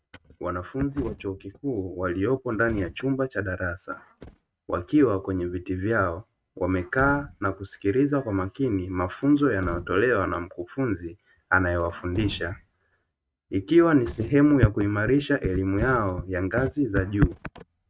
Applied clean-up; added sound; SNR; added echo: neural mask model RNNoise.